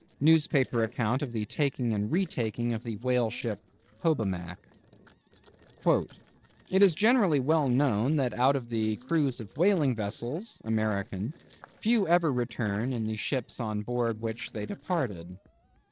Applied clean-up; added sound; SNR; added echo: neural separator model SepFormer DNS4.